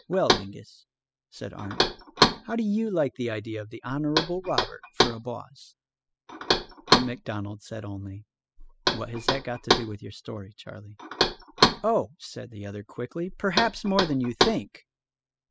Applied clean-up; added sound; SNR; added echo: classical method spectral subtraction.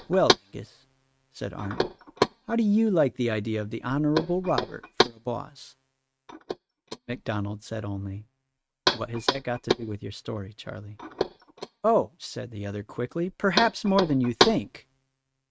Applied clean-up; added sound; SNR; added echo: neural mask model RNNoise.